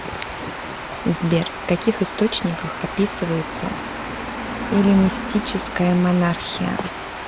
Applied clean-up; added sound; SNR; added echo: none; Water; 9 dB; none.